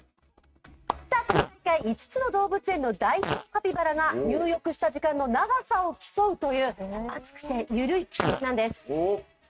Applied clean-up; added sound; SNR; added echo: neural mask model RNNoise.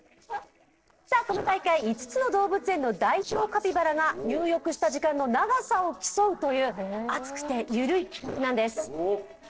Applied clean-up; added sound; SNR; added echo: neural separator model SepFormer DNS4.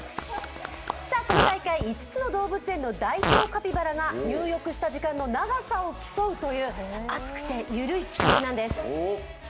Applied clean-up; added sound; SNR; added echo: none; Fart; 0 dB; none.